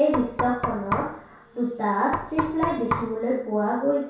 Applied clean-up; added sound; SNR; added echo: none; Knock; 7 dB; reverberation time 0.6 s.